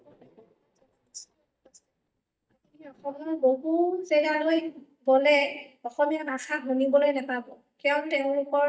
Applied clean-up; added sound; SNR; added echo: neural mask model DeepFilterNet 3.